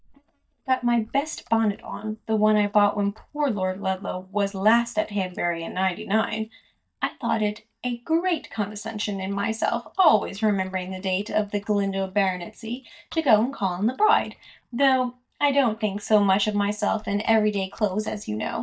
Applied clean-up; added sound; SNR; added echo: neural mask model DeepFilterNet 3.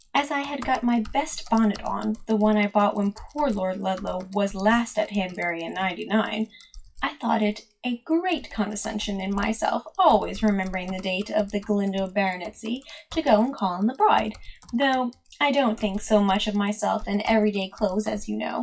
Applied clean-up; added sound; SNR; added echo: classical method WPE with log-MMSE.